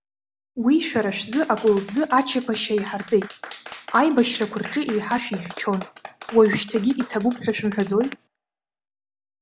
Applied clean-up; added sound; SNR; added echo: none; Clapping; 17 dB; none.